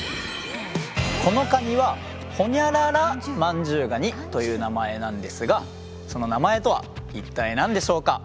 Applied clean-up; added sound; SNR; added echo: none; none; none; none.